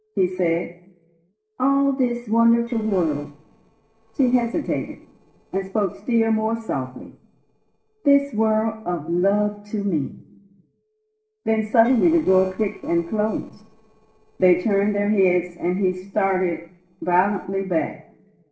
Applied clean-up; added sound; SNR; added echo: neural separator model SepFormer DNS4.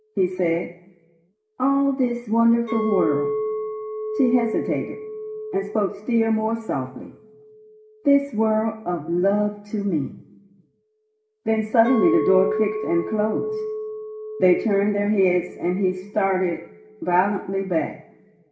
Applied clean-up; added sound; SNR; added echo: none; Chink, clink; 9 dB; reverberation time 0.7 s.